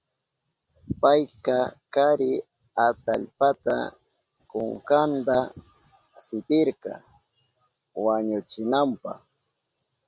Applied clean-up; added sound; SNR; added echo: none; none; none; none.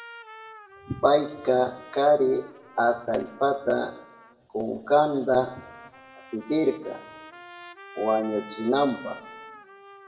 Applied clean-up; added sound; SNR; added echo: none; Trumpet; 20 dB; reverberation time 0.7 s.